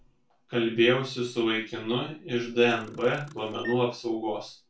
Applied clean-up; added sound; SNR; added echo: none; Camera; 18 dB; reverberation time 0.2 s.